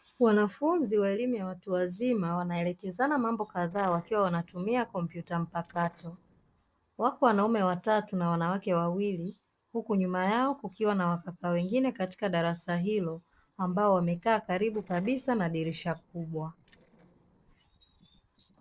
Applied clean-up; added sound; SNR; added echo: neural separator model SepFormer DNS4.